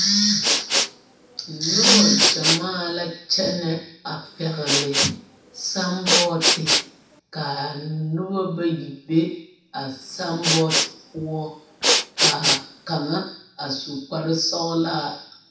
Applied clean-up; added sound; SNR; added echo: none; Respiratory sounds; -1 dB; reverberation time 0.7 s.